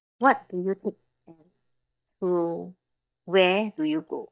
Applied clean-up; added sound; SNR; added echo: neural mask model DeepFilterNet 3.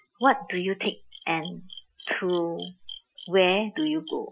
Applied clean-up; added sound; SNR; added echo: classical method Wiener filter.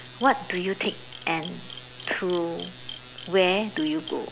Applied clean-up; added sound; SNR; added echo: none; Camera; 17 dB; none.